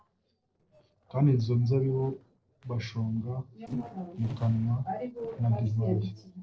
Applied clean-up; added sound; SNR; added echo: neural separator model SepFormer DNS4.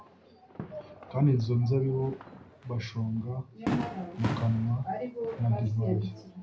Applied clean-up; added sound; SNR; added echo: none; Fireworks; 10 dB; reverberation time 0.4 s.